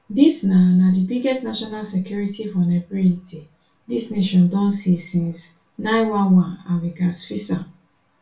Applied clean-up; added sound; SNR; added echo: none; none; none; reverberation time 0.3 s.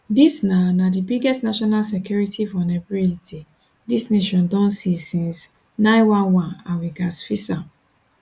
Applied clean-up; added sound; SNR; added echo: none; none; none; none.